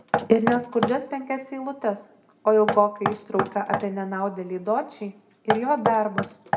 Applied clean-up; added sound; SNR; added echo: none; Knock; 5 dB; reverberation time 0.6 s.